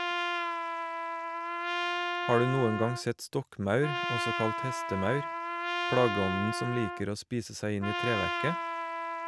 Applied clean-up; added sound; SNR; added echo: none; Trumpet; 1 dB; none.